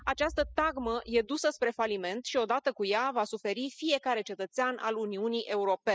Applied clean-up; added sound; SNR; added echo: classical method spectral subtraction.